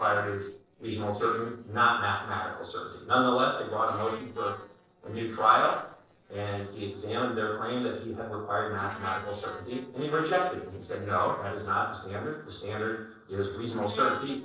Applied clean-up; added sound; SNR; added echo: neural separator model SepFormer DNS4.